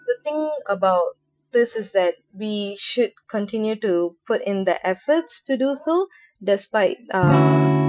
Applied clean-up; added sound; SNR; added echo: classical method Wiener filter.